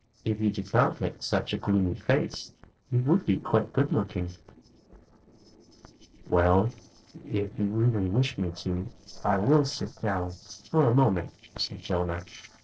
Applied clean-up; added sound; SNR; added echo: neural separator model SepFormer DNS4.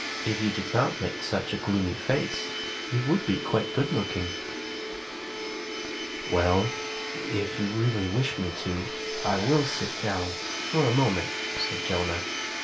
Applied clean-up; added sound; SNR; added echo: none; Domestic sounds, home sounds; 5 dB; reverberation time 0.3 s.